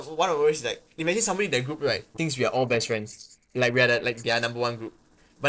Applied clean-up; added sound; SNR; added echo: neural separator model SepFormer DNS4.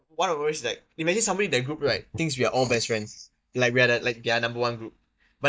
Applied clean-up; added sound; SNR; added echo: neural mask model DeepFilterNet 3.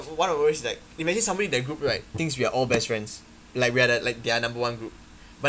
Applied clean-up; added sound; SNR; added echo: none; none; none; none.